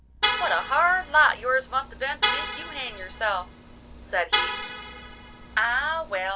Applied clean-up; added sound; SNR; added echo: none; Vehicle horn, car horn, honking; 4 dB; none.